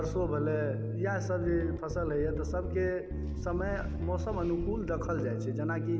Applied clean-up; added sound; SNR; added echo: none; Bass guitar; 2 dB; none.